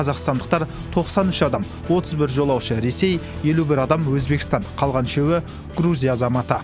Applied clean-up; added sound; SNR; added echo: none; none; none; none.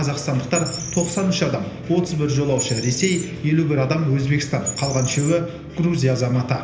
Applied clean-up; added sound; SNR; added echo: none; Bird; 13 dB; reverberation time 0.8 s.